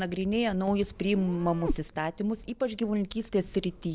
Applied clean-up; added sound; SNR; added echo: none; Meow; 6 dB; none.